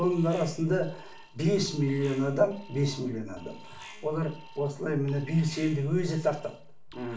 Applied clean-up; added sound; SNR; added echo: none; Alarm; 17 dB; reverberation time 0.4 s.